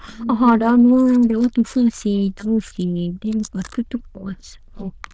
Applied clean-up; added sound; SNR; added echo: neural diffusion model UNIVERSE++.